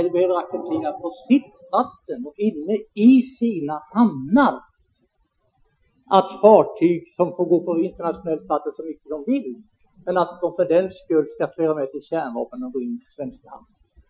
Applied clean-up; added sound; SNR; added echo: classical method Wiener filter.